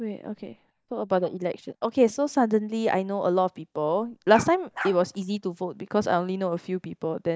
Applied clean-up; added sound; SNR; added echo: neural mask model DeepFilterNet 3.